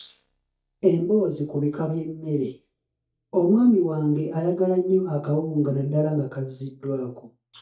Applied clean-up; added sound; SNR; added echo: neural mask model DeepFilterNet 3.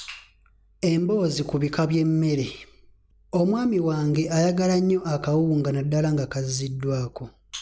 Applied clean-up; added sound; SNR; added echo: none; none; none; none.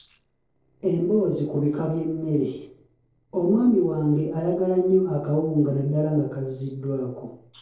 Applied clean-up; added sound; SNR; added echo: neural separator model SepFormer DNS4.